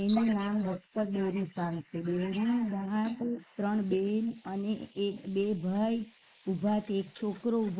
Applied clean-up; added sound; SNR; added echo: neural mask model Resemble Enhance denoiser.